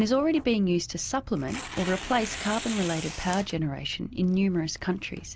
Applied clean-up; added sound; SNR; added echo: none; Tearing; 13 dB; none.